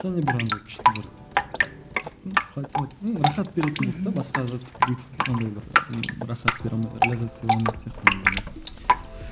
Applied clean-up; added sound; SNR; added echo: none; Drip; -3 dB; none.